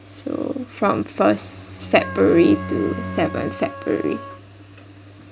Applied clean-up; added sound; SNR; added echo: none; Bowed string instrument + Trumpet; 11 dB; none.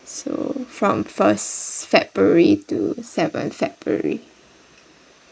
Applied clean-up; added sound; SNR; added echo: neural mask model Resemble Enhance denoiser.